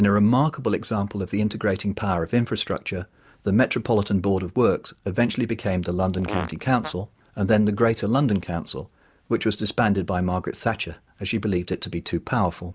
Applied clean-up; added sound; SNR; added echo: none; Fart; 12 dB; none.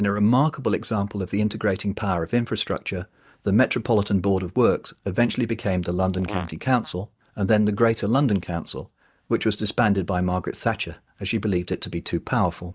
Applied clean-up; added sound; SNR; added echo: neural mask model DeepFilterNet 3.